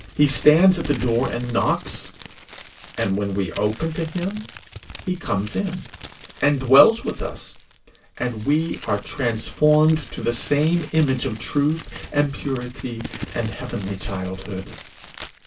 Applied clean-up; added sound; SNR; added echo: none; Crumpling, crinkling; 15 dB; reverberation time 0.2 s.